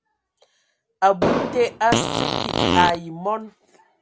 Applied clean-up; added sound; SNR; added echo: none; Explosion + Fart; -2 dB; none.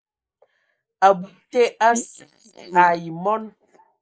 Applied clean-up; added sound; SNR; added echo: neural mask model Resemble Enhance denoiser.